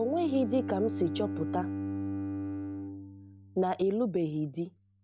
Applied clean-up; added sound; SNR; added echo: none; Bowed string instrument; 5 dB; none.